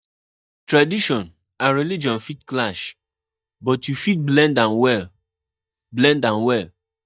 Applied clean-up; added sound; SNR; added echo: neural mask model DeepFilterNet 3.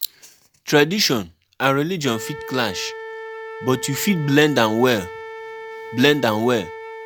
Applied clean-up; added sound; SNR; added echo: none; Wind instrument, woodwind instrument; 14 dB; none.